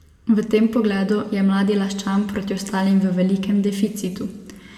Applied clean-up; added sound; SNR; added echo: none; none; none; reverberation time 1.3 s.